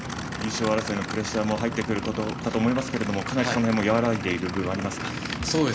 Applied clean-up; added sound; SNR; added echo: none; Idling / Aircraft; 6 dB; reverberation time 0.4 s.